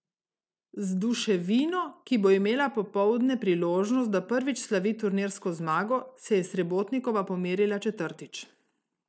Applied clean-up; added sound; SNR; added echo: none; none; none; none.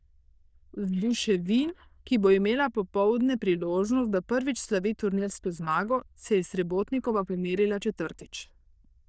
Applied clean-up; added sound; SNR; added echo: neural diffusion model UNIVERSE++.